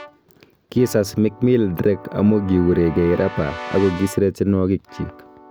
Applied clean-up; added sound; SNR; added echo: none; Keyboard (musical) / Brass instrument; 17 dB; none.